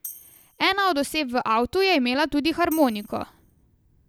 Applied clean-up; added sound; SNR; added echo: none; Tambourine; 19 dB; none.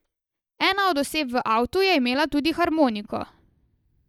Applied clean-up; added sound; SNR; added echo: neural mask model DeepFilterNet 3.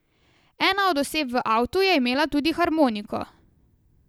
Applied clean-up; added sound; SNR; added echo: none; none; none; none.